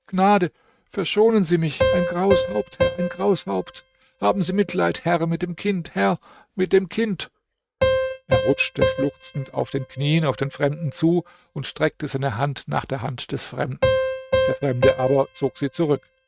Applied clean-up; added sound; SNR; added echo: neural mask model RNNoise.